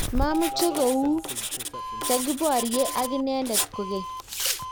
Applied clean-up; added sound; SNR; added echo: none; Doorbell + Writing; 3 dB; none.